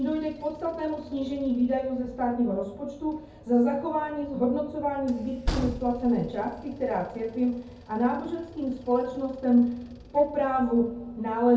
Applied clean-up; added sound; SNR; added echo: none; Train; 14 dB; reverberation time 0.6 s.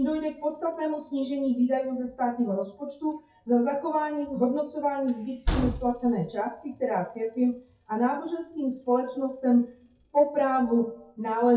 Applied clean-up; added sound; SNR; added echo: classical method WPE with log-MMSE.